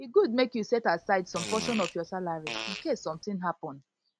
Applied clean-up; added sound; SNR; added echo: none; Fart; 9 dB; none.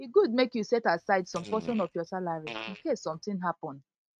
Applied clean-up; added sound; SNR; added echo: neural mask model RNNoise.